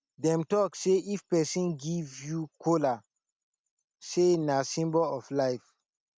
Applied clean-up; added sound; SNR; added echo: none; none; none; none.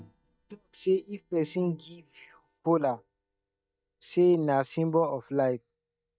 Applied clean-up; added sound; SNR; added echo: neural mask model DeepFilterNet 3.